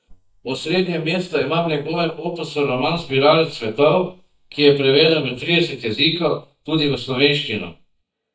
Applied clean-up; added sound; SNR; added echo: neural mask model DeepFilterNet 3.